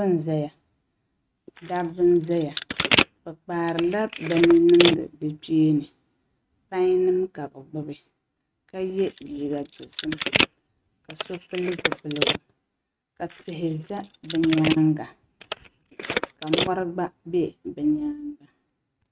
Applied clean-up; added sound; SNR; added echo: neural mask model RNNoise.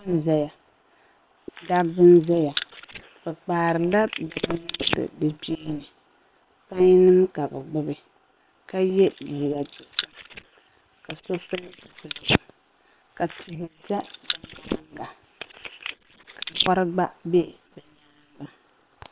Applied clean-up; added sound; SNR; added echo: neural separator model SepFormer WHAM!.